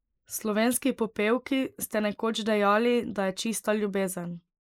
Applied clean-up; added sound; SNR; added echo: neural mask model Resemble Enhance denoiser.